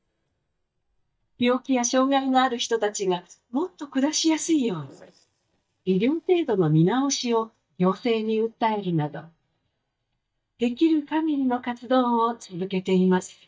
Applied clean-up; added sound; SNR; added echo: neural mask model DeepFilterNet 3.